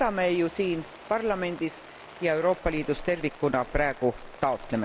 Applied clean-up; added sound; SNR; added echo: none; Rain; 19 dB; none.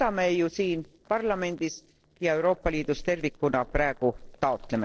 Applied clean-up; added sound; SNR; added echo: neural separator model SepFormer DNS4.